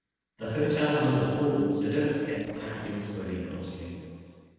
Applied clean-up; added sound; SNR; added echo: neural separator model SepFormer DNS4.